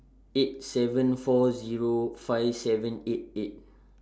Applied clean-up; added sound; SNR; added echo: none; none; none; none.